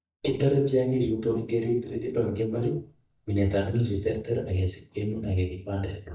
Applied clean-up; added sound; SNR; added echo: neural mask model DeepFilterNet 3.